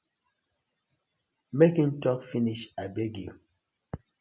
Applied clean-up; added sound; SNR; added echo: none; none; none; none.